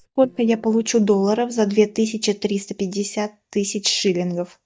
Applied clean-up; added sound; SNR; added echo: neural mask model DeepFilterNet 3.